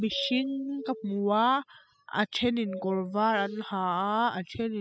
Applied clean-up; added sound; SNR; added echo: classical method spectral subtraction.